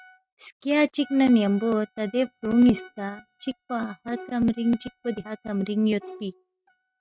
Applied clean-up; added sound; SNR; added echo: neural mask model RNNoise.